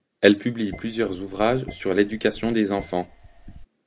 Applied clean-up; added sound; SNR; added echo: none; Dishes, pots, and pans; 18 dB; none.